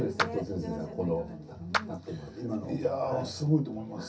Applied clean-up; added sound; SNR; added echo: none; Clapping; 6 dB; reverberation time 0.3 s.